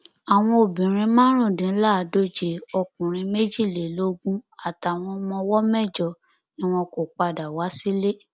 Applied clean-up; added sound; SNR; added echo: none; none; none; none.